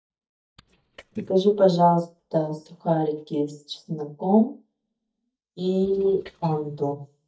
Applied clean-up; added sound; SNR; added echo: neural mask model DeepFilterNet 3.